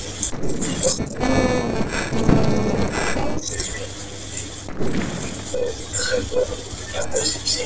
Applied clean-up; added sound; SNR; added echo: neural separator model SepFormer DNS4.